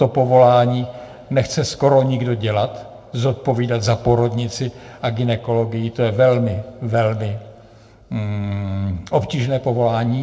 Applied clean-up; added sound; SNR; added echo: none; none; none; reverberation time 0.7 s.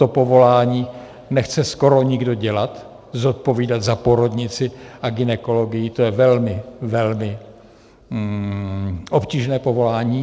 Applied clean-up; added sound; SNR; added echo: none; none; none; none.